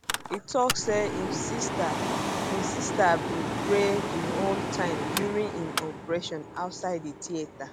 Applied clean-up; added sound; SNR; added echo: none; Mechanical fan; 2 dB; none.